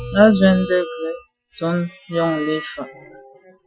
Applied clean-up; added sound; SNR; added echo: classical method Wiener filter.